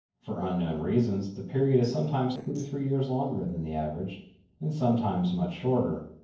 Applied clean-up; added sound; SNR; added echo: neural separator model SepFormer DNS4.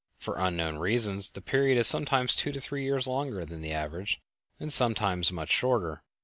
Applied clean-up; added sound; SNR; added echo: none; none; none; none.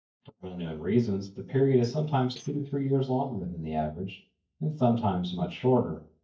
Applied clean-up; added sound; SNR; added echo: neural mask model DeepFilterNet 3.